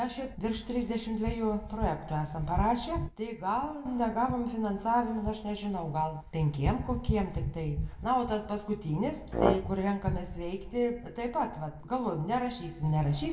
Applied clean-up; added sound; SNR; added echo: none; Brass instrument; 0 dB; reverberation time 0.2 s.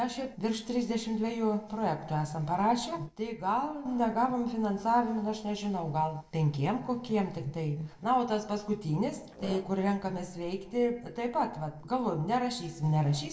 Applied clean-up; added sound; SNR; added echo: neural separator model SepFormer DNS4.